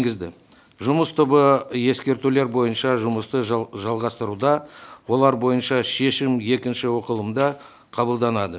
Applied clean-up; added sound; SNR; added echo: none; none; none; none.